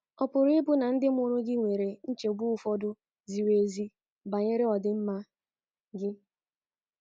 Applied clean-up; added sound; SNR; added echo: none; none; none; none.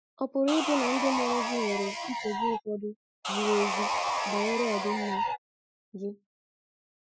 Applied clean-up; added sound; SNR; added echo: classical method Wiener filter.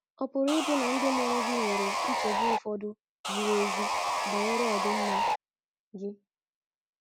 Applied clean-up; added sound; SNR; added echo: none; Sawing; -3 dB; none.